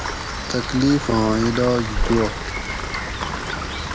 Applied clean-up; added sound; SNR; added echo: none; Rain; 3 dB; none.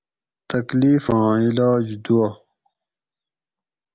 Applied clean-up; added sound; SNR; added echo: none; none; none; none.